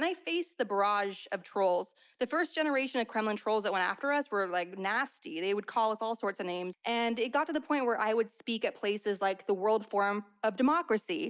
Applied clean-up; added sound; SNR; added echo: none; none; none; none.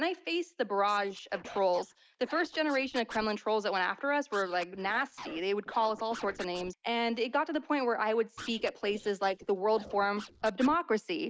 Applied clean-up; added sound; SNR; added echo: neural mask model Resemble Enhance denoiser.